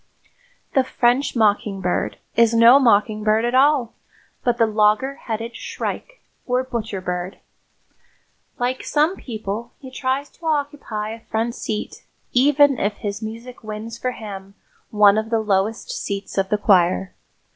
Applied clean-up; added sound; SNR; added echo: none; none; none; none.